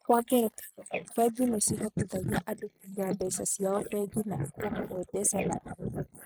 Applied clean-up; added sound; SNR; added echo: neural mask model Resemble Enhance denoiser.